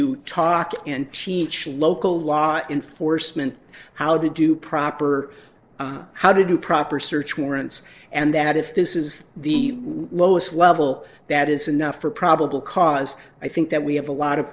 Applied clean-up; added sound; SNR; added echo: neural separator model SepFormer DNS4.